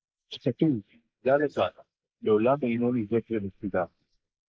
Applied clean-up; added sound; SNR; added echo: neural mask model Resemble Enhance denoiser.